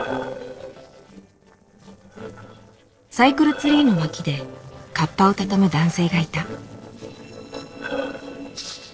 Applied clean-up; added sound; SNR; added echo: neural separator model SepFormer DNS4.